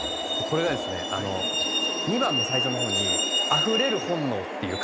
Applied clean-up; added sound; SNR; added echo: none; Truck; -2 dB; none.